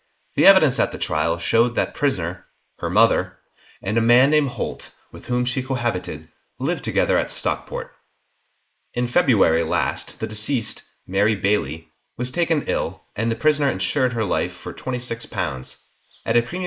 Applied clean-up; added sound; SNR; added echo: neural mask model Resemble Enhance denoiser.